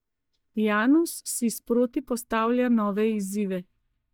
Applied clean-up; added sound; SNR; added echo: neural mask model DeepFilterNet 3.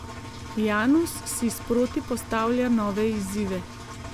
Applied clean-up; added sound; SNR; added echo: none; Engine; 12 dB; none.